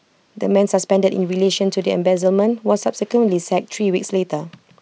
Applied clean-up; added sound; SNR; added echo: none; none; none; none.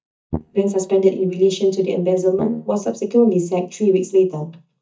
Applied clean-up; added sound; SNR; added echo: neural mask model DeepFilterNet 3.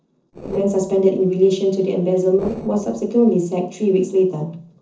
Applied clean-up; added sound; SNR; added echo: neural separator model SepFormer DNS4.